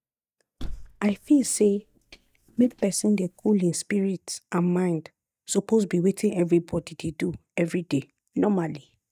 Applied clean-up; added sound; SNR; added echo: neural mask model DeepFilterNet 3.